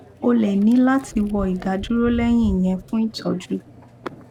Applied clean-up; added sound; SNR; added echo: none; Microwave oven; 15 dB; none.